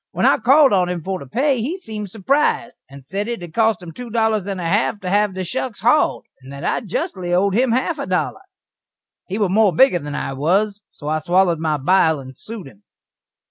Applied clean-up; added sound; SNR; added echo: none; none; none; none.